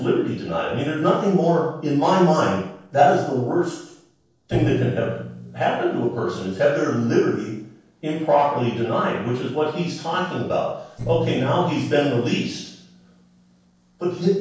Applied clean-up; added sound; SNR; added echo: neural separator model SepFormer DNS4.